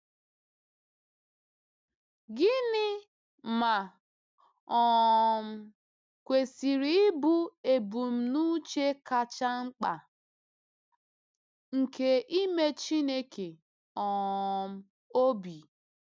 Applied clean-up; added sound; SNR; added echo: none; none; none; none.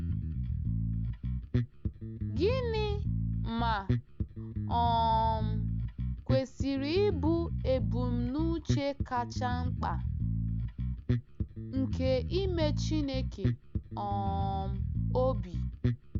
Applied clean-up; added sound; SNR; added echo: none; Bass guitar; -2 dB; none.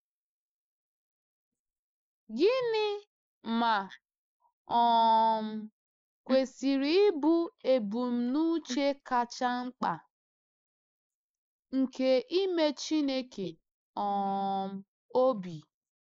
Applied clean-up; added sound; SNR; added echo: neural mask model Resemble Enhance denoiser.